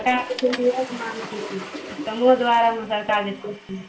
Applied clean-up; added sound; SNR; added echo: none; Toilet flush / Water; 13 dB; reverberation time 0.3 s.